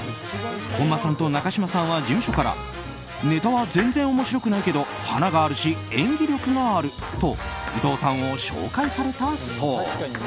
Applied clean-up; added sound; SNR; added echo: none; Domestic sounds, home sounds + Bowed string instrument; 16 dB; none.